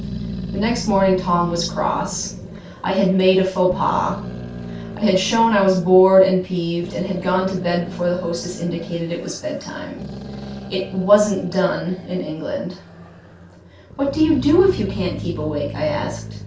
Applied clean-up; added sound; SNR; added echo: none; Growling; 12 dB; reverberation time 0.3 s.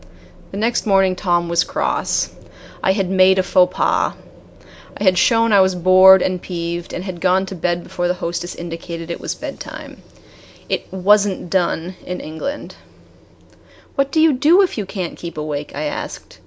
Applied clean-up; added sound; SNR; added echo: none; none; none; none.